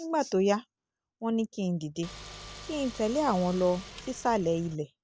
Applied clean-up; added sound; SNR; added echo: none; Car; 15 dB; none.